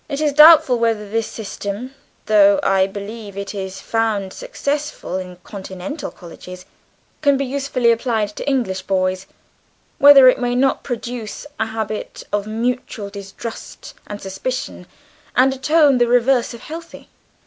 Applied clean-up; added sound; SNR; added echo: none; none; none; none.